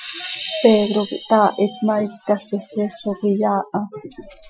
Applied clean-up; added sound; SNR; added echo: classical method Wiener filter.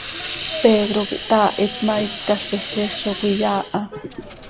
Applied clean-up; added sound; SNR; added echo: none; Hiss; 5 dB; none.